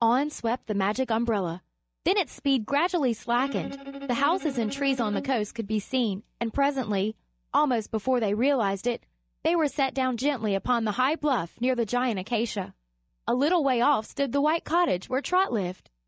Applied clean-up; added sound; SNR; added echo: neural mask model DeepFilterNet 3.